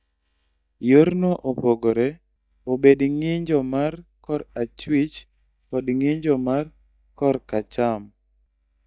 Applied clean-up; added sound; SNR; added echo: neural mask model DeepFilterNet 3.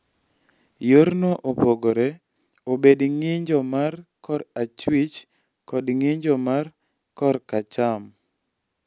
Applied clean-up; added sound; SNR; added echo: none; none; none; none.